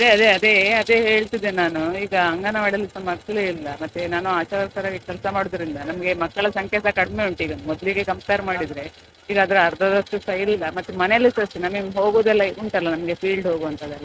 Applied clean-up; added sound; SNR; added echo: neural mask model RNNoise.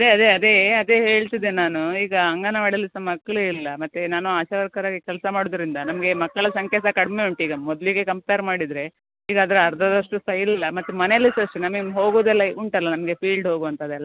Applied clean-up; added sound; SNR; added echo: none; none; none; none.